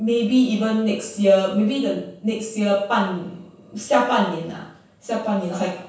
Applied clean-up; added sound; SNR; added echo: none; none; none; reverberation time 0.7 s.